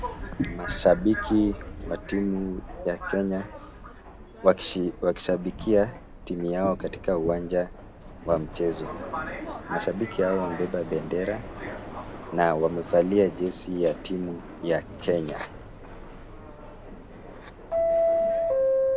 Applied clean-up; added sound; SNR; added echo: none; Subway, metro, underground; 5 dB; none.